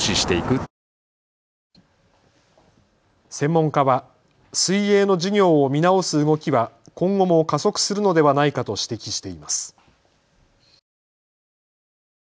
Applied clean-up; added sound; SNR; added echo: none; none; none; none.